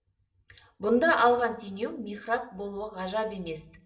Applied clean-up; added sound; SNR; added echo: none; none; none; reverberation time 0.5 s.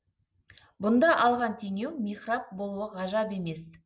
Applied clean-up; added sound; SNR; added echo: none; none; none; none.